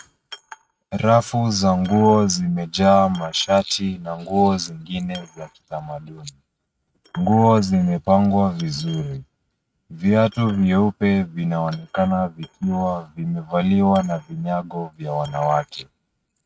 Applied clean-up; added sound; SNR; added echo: neural mask model RNNoise.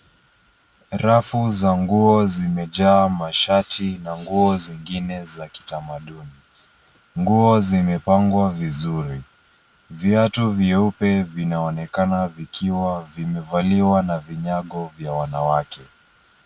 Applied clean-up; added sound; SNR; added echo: none; none; none; none.